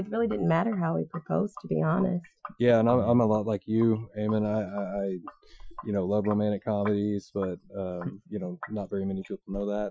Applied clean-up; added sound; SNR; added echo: classical method Wiener filter.